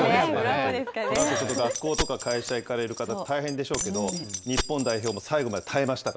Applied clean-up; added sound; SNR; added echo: none; Keys jangling; 8 dB; none.